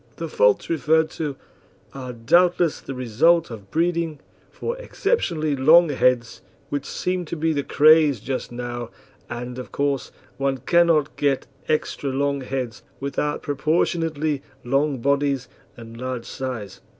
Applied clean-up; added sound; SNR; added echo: none; none; none; none.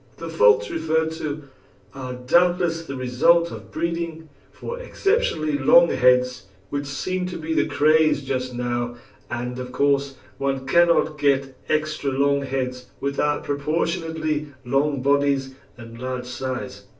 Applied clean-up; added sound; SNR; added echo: none; none; none; reverberation time 0.3 s.